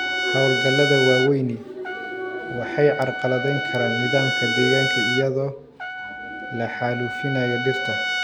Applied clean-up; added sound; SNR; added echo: none; Trumpet; 3 dB; none.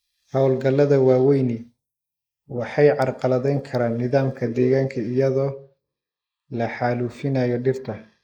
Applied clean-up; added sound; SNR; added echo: neural mask model Resemble Enhance denoiser.